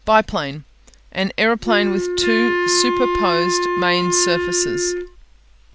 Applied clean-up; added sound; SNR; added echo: none; Wind instrument, woodwind instrument; -1 dB; none.